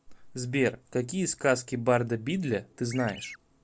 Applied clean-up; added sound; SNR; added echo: none; Chirp, tweet; 14 dB; none.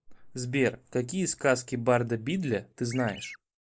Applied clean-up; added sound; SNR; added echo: neural mask model Resemble Enhance denoiser.